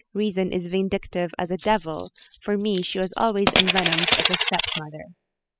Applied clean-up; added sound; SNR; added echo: classical method spectral subtraction.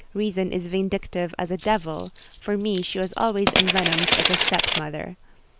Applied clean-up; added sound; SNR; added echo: none; Coin (dropping); -1 dB; none.